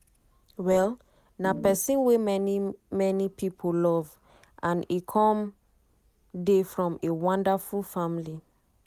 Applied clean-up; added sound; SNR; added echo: none; Organ; 6 dB; none.